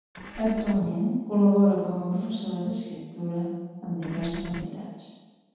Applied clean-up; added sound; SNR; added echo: none; Engine / Car; 14 dB; reverberation time 1.2 s.